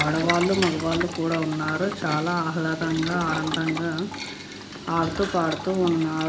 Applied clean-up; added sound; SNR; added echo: none; Boiling; 8 dB; reverberation time 0.4 s.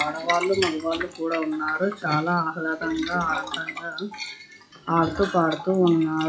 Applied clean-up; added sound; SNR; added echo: classical method WPE with log-MMSE.